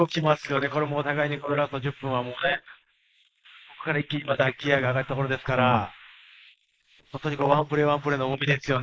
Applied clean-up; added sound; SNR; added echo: neural mask model Resemble Enhance denoiser.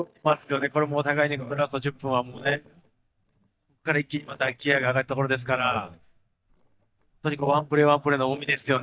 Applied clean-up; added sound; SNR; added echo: neural mask model DeepFilterNet 3.